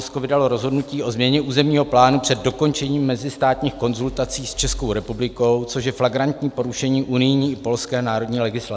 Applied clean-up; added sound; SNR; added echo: none; none; none; none.